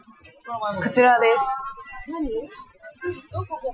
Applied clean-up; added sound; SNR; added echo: classical method Wiener filter.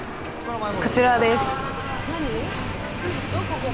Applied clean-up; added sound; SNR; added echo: none; Thunder; 17 dB; none.